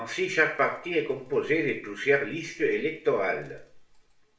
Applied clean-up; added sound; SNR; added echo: none; none; none; reverberation time 0.4 s.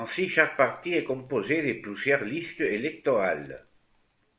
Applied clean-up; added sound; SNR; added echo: none; none; none; none.